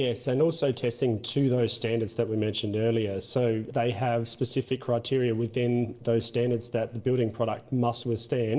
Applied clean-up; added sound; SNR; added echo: neural separator model SepFormer DNS4.